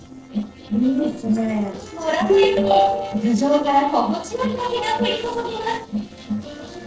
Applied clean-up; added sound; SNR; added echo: neural separator model SepFormer DNS4.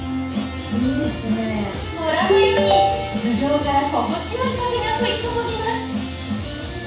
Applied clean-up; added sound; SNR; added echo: none; Ringtone; -4 dB; reverberation time 0.7 s.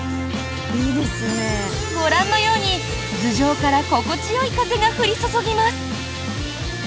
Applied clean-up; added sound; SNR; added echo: none; none; none; none.